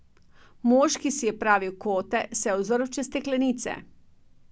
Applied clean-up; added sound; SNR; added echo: none; none; none; none.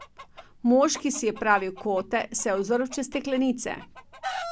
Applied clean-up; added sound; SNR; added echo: none; Chicken, rooster; 15 dB; none.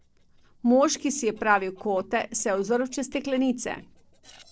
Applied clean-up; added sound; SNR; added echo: neural separator model SepFormer DNS4.